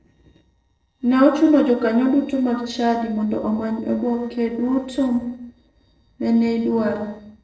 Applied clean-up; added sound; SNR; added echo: neural separator model SepFormer DNS4.